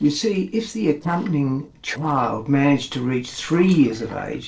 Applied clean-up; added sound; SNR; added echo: neural separator model SepFormer DNS4.